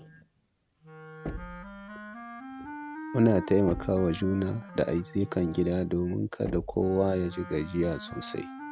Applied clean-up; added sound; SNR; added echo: none; Knock + Wind instrument, woodwind instrument; 12 dB; none.